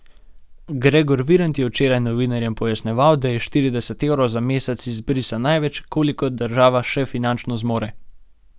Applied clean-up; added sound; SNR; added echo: none; none; none; none.